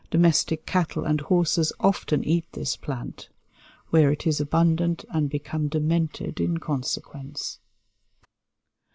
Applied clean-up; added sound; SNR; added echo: neural mask model Resemble Enhance denoiser.